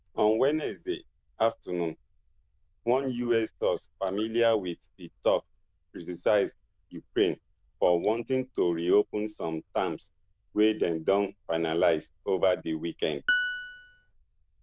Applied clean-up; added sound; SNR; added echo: neural diffusion model UNIVERSE++.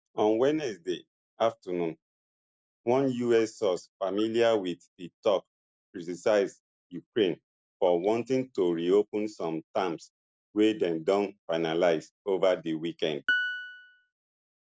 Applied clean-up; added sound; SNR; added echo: none; Piano; 4 dB; none.